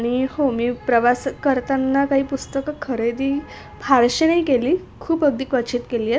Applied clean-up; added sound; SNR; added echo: none; none; none; none.